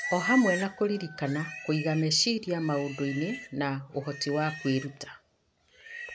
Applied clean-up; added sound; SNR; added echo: none; Livestock, farm animals, working animals; 10 dB; none.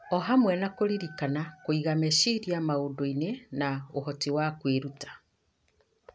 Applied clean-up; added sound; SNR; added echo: none; none; none; none.